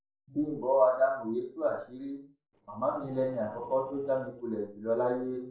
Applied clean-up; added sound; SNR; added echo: neural separator model SepFormer DNS4.